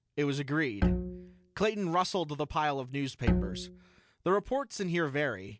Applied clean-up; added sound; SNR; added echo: none; Bowed string instrument; 0 dB; none.